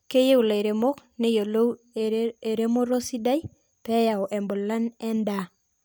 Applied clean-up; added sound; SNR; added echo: none; none; none; none.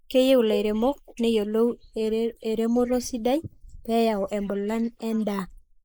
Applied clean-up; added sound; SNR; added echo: neural mask model Resemble Enhance denoiser.